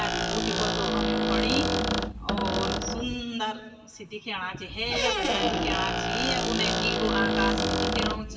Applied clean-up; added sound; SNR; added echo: none; Squeak; -5 dB; reverberation time 1.4 s.